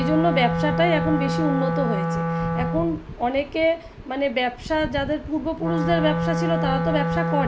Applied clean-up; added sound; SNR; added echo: none; Wind instrument, woodwind instrument; 1 dB; none.